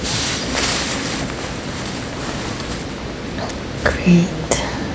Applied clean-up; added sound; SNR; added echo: none; none; none; none.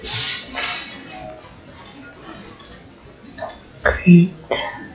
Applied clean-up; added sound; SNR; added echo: classical method log-MMSE.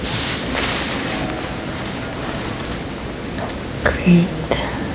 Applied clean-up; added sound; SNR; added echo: none; Accelerating, revving, vroom; 17 dB; none.